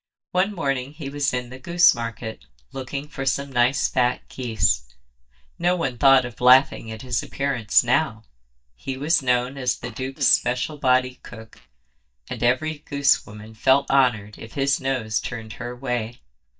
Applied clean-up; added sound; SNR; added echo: neural mask model DeepFilterNet 3.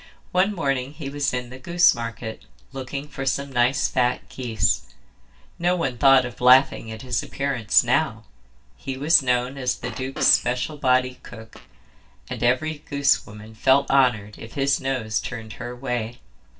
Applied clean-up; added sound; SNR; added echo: none; Fart; 16 dB; reverberation time 0.2 s.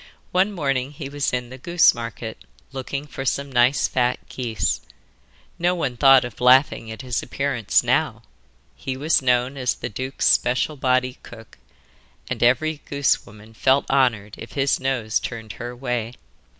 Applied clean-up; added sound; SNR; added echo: none; none; none; none.